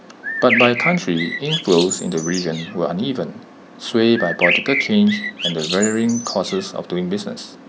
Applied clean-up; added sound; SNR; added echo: none; Bird; 4 dB; none.